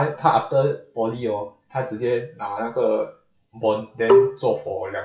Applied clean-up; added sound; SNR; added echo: classical method WPE with log-MMSE.